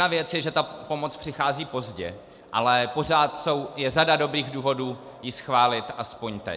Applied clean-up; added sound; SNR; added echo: none; none; none; none.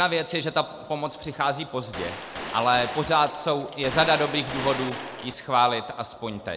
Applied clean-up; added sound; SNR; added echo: none; Gunshot, gunfire; 9 dB; none.